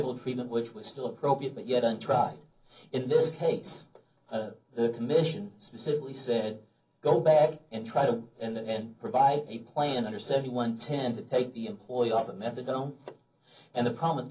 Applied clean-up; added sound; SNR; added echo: none; none; none; reverberation time 0.4 s.